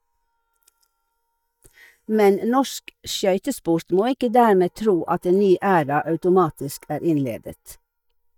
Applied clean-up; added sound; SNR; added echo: neural mask model DeepFilterNet 3.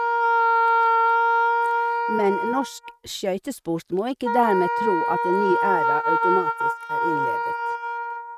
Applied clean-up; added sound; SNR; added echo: neural mask model RNNoise.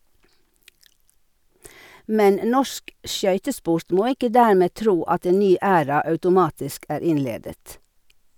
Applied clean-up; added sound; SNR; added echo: none; none; none; none.